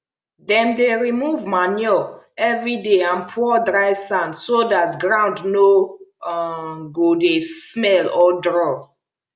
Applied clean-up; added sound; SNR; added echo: none; none; none; none.